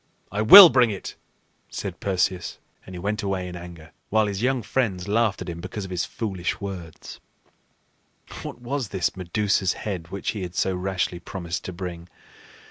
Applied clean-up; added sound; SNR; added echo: none; none; none; none.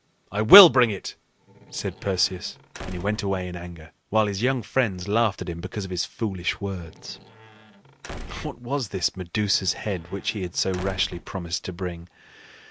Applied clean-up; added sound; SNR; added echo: none; Squeak / Slam / Wood; 15 dB; none.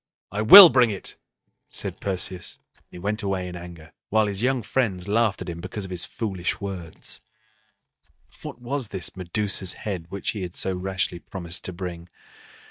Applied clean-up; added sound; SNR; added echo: neural mask model DeepFilterNet 3.